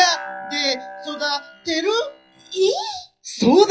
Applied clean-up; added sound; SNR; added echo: classical method WPE with log-MMSE.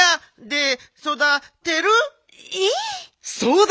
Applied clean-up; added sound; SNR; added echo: none; none; none; none.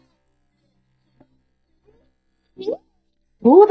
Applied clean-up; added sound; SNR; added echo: neural mask model DeepFilterNet 3.